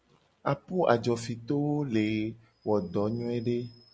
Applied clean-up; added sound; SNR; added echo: none; none; none; none.